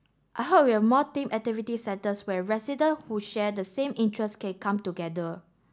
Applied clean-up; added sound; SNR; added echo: none; none; none; none.